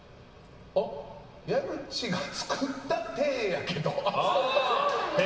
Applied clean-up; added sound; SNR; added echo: none; none; none; reverberation time 2.1 s.